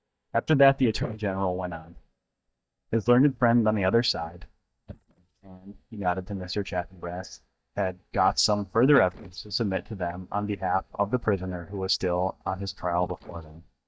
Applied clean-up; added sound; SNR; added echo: neural mask model DeepFilterNet 3.